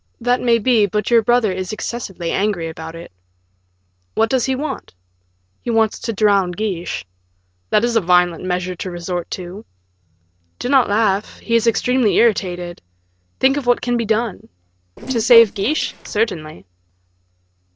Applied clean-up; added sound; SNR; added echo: neural separator model SepFormer DNS4.